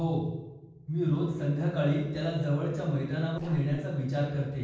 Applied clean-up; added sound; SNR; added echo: neural separator model SepFormer DNS4.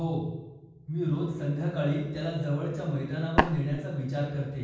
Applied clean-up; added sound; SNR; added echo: none; Tap; -4 dB; reverberation time 1.1 s.